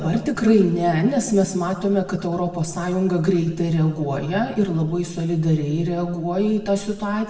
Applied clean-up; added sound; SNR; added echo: none; none; none; reverberation time 1.0 s.